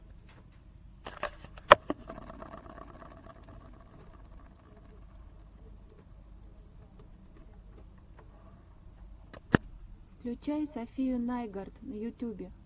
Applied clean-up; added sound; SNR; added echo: none; none; none; none.